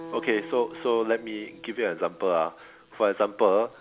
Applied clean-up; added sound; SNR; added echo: none; Acoustic guitar; 19 dB; none.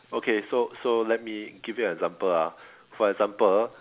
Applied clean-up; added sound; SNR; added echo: none; none; none; none.